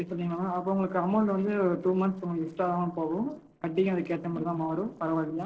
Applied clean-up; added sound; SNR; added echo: neural separator model SepFormer DNS4.